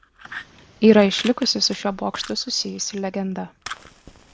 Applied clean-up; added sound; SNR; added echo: none; Fire; 18 dB; none.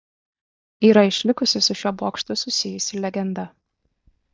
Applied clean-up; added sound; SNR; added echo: neural mask model DeepFilterNet 3.